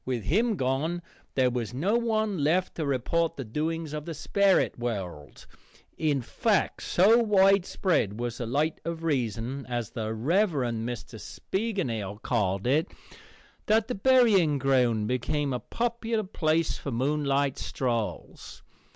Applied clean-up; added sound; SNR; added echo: none; none; none; none.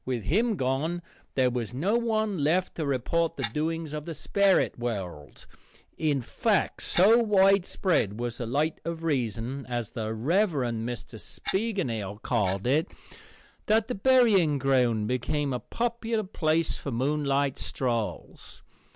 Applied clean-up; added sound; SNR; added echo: none; Clock; 13 dB; none.